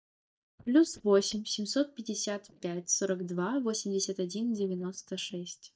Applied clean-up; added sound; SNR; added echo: neural mask model DeepFilterNet 3.